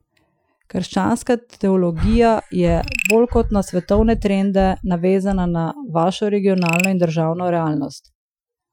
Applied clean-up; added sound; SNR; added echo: classical method Wiener filter.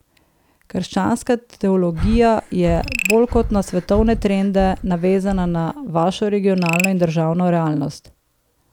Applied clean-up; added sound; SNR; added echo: none; Frog + Breathing; 8 dB; none.